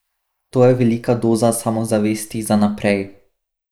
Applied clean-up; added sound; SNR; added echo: neural mask model Resemble Enhance denoiser.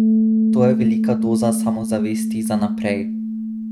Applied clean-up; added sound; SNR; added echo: neural mask model RNNoise.